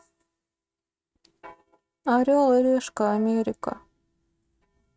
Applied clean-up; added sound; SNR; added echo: neural mask model RNNoise.